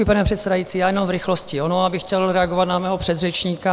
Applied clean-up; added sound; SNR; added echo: none; Cricket; 16 dB; none.